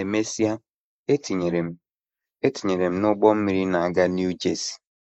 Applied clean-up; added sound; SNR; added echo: neural mask model Resemble Enhance denoiser.